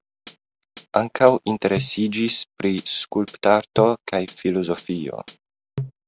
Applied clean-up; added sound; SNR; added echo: none; Hi-hat; 15 dB; none.